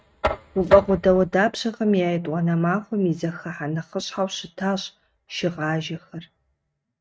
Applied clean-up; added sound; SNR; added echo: neural mask model RNNoise.